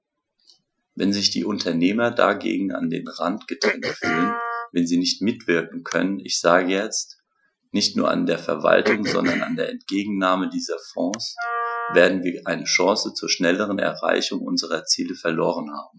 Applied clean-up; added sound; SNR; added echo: classical method Wiener filter.